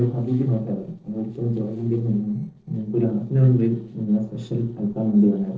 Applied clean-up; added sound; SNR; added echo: neural separator model SepFormer DNS4.